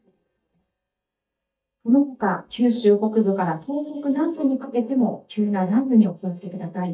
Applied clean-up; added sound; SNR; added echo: neural mask model DeepFilterNet 3.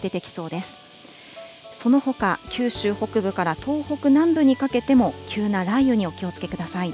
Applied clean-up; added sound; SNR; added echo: none; none; none; none.